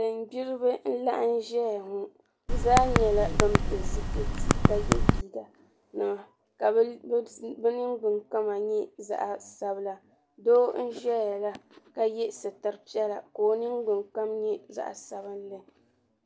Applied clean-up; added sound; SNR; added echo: none; Typing; -4 dB; none.